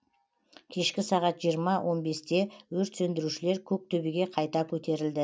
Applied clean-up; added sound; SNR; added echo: none; none; none; none.